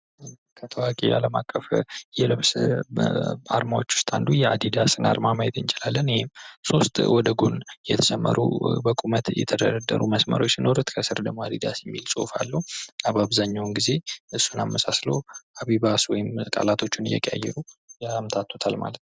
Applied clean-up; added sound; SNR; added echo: none; none; none; none.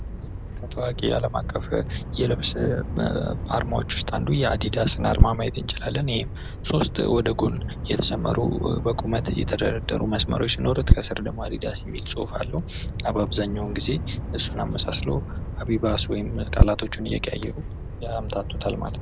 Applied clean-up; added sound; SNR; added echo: none; Bird vocalization, bird call, bird song; 1 dB; none.